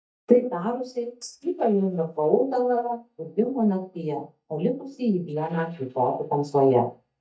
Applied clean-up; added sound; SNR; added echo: neural mask model DeepFilterNet 3.